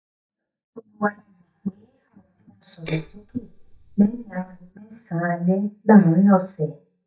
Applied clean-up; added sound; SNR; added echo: neural mask model DeepFilterNet 3.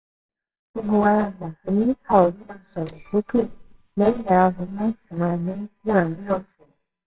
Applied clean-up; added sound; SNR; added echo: neural separator model SepFormer WHAMR!.